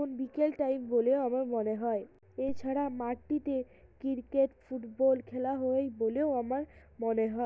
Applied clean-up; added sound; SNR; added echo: none; none; none; none.